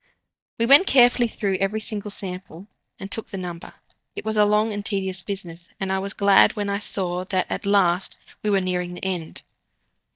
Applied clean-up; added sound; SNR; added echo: neural mask model DeepFilterNet 3.